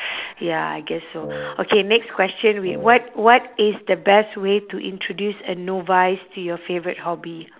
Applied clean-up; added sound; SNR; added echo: none; Wind instrument, woodwind instrument; 12 dB; none.